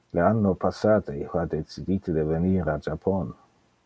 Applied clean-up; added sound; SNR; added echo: none; none; none; none.